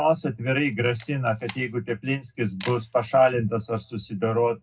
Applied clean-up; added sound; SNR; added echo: none; Camera; 16 dB; reverberation time 0.3 s.